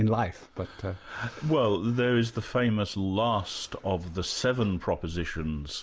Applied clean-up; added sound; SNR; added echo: none; none; none; none.